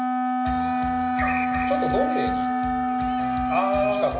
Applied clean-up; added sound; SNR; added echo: none; Wind instrument, woodwind instrument; -4 dB; reverberation time 0.4 s.